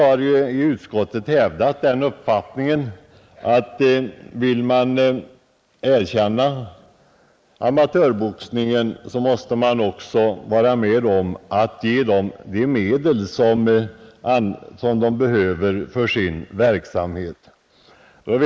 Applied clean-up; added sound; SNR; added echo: neural mask model Resemble Enhance denoiser.